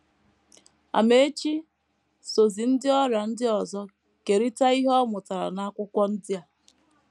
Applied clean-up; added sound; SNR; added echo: none; none; none; none.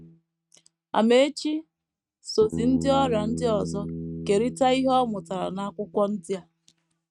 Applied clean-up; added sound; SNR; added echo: neural mask model RNNoise.